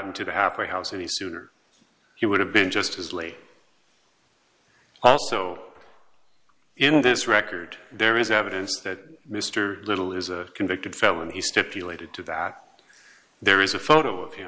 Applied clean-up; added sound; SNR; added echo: none; none; none; none.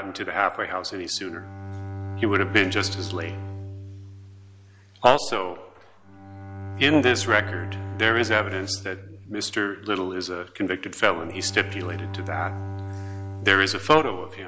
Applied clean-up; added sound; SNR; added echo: none; Bowed string instrument; 10 dB; none.